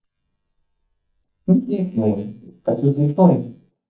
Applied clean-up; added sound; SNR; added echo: neural mask model DeepFilterNet 3.